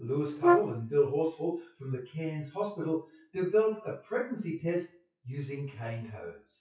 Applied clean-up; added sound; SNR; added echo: classical method WPE with log-MMSE.